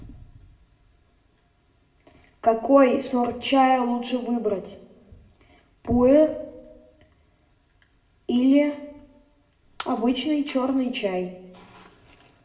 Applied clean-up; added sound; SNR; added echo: none; Shatter; 19 dB; reverberation time 0.7 s.